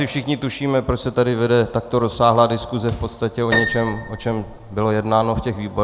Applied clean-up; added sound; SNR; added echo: none; Piano; 7 dB; none.